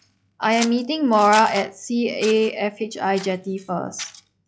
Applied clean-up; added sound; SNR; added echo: classical method log-MMSE.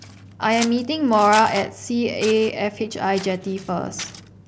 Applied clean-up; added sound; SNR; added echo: none; Scissors; 16 dB; none.